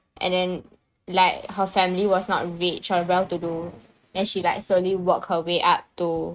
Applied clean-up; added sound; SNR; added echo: neural mask model RNNoise.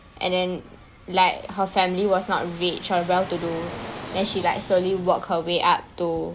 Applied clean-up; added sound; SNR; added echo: none; Fixed-wing aircraft, airplane; 16 dB; none.